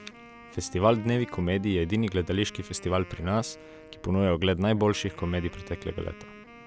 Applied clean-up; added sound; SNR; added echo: none; Wind instrument, woodwind instrument; 19 dB; none.